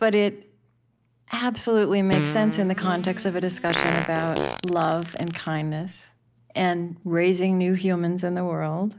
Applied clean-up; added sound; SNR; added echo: none; Fart; 6 dB; none.